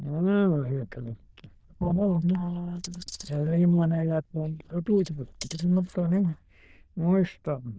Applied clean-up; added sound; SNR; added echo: neural diffusion model UNIVERSE++.